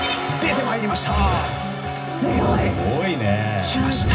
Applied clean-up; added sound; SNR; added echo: none; Guitar; 11 dB; reverberation time 0.4 s.